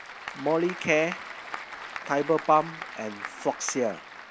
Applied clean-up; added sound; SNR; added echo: none; Applause / Crowd; 11 dB; none.